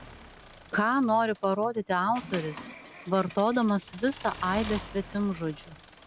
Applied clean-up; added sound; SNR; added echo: none; Accelerating, revving, vroom / Mechanisms; 16 dB; none.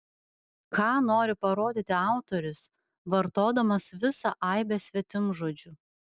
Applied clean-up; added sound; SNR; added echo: none; none; none; none.